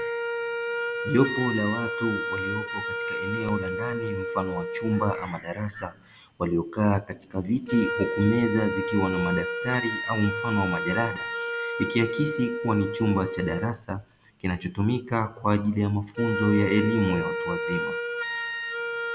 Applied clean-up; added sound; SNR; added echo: none; Wind instrument, woodwind instrument; 4 dB; none.